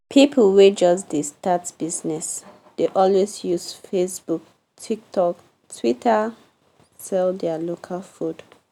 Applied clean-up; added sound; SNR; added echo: none; none; none; none.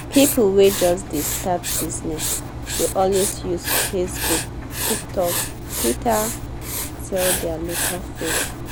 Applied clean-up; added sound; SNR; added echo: none; Engine + Writing; 3 dB; none.